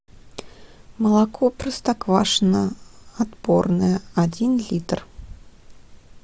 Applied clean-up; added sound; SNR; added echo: none; none; none; none.